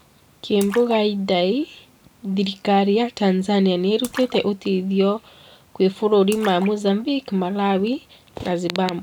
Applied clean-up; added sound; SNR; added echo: none; Splash, splatter; 19 dB; none.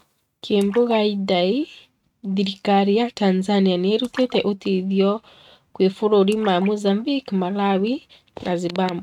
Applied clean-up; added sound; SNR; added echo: neural mask model RNNoise.